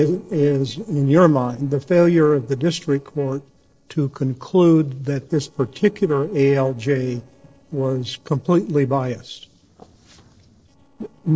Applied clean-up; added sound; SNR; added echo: neural separator model SepFormer DNS4.